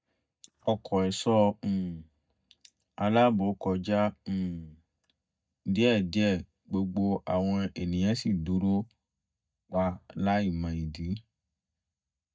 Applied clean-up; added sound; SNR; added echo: neural mask model DeepFilterNet 3.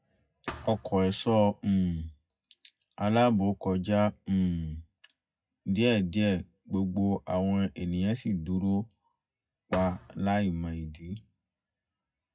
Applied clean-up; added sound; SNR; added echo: classical method WPE with log-MMSE.